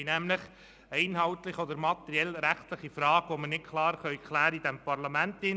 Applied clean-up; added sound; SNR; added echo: none; none; none; none.